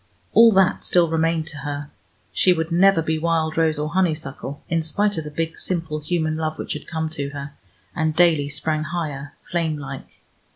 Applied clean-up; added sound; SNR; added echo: neural mask model Resemble Enhance denoiser.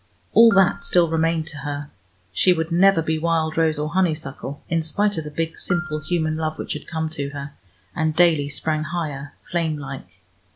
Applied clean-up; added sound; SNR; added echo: none; Marimba, xylophone; 16 dB; none.